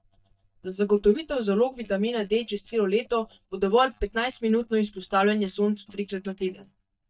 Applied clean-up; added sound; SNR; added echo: neural mask model DeepFilterNet 3.